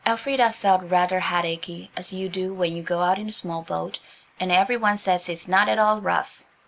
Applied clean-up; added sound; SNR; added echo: none; none; none; none.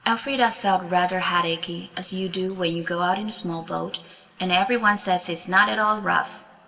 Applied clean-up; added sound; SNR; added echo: none; none; none; reverberation time 1.3 s.